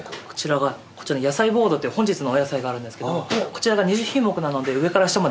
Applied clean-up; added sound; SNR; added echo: none; none; none; none.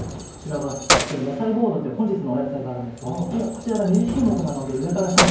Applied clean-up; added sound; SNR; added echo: none; Keys jangling; 3 dB; reverberation time 0.9 s.